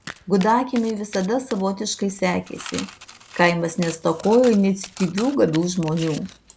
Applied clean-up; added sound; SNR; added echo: none; Coin (dropping) / Mechanisms + Domestic sounds, home sounds; 18 dB; none.